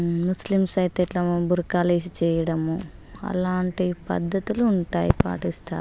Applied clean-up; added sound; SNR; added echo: none; Crackle; 10 dB; none.